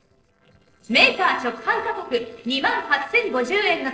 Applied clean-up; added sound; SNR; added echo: neural separator model SepFormer DNS4.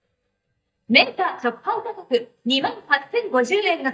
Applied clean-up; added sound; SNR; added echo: neural mask model DeepFilterNet 3.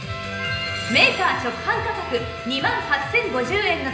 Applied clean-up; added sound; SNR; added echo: none; Trumpet; 13 dB; reverberation time 0.9 s.